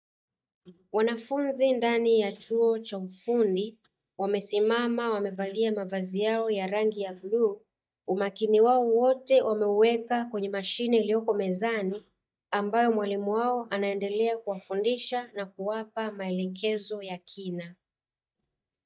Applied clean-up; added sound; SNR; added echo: neural mask model DeepFilterNet 3.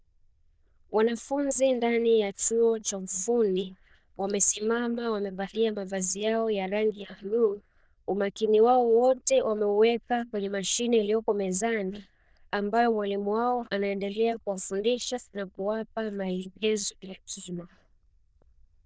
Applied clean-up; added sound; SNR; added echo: neural diffusion model UNIVERSE++.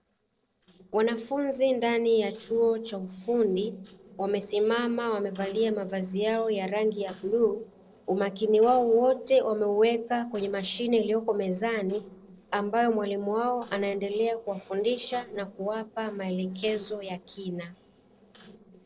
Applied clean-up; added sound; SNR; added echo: neural separator model SepFormer DNS4.